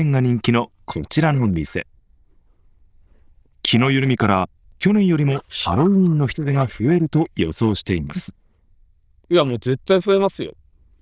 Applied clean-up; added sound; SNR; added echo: neural diffusion model UNIVERSE++.